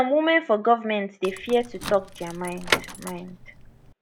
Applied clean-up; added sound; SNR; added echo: none; Door / Car; 8 dB; none.